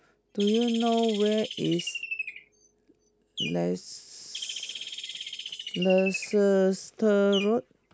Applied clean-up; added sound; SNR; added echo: none; Bird; 11 dB; none.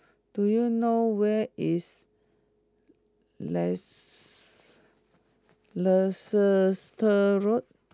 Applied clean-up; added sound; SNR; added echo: none; none; none; none.